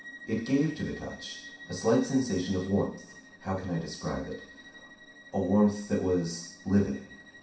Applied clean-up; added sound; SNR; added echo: none; Bowed string instrument; 20 dB; reverberation time 0.6 s.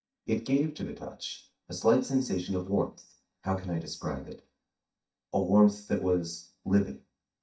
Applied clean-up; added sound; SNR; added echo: neural mask model DeepFilterNet 3.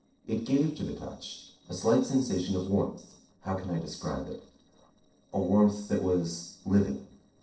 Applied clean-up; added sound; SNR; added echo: neural separator model SepFormer DNS4.